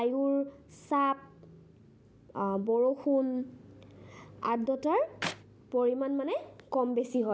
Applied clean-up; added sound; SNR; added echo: none; Clapping; 10 dB; none.